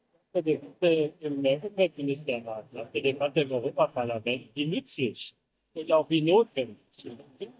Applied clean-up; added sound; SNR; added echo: neural mask model DeepFilterNet 3.